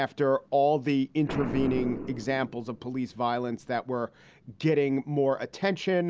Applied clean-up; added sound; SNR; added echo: none; Boom; 13 dB; none.